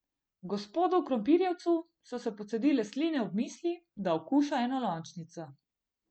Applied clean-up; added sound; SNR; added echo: none; none; none; none.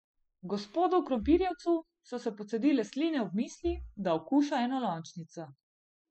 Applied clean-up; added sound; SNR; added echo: classical method spectral subtraction.